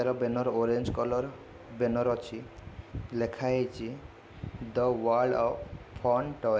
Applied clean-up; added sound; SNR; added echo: none; none; none; none.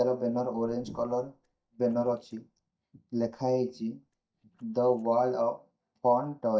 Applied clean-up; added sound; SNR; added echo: neural mask model DeepFilterNet 3.